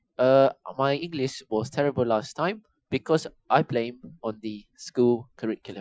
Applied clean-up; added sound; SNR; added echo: classical method Wiener filter.